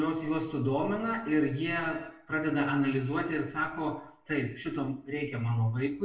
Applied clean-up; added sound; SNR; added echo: none; none; none; reverberation time 0.3 s.